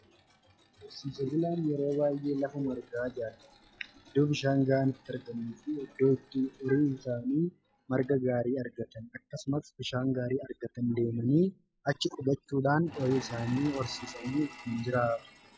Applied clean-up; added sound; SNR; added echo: classical method log-MMSE.